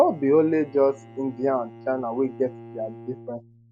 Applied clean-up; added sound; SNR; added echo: none; Bowed string instrument; 19 dB; none.